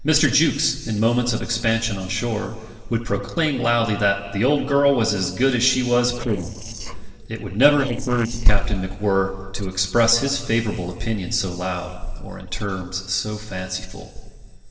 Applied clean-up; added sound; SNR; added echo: neural separator model SepFormer DNS4.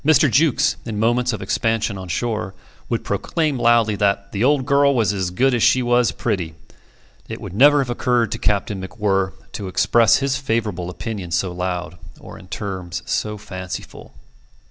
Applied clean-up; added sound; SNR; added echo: none; none; none; none.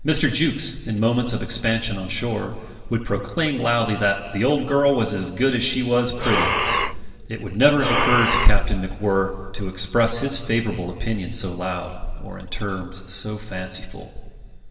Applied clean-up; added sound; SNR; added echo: none; Breathing; 0 dB; reverberation time 2.5 s.